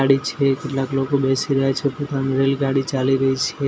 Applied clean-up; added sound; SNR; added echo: none; none; none; none.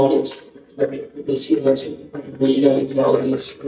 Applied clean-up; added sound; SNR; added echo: neural mask model DeepFilterNet 3.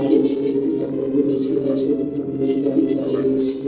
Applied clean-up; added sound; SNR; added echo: neural separator model SepFormer DNS4.